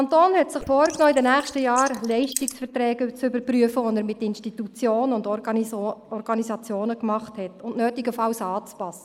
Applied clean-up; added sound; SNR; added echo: neural mask model Resemble Enhance denoiser.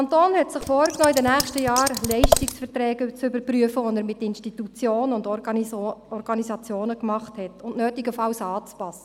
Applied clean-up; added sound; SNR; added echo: none; Scissors; 1 dB; none.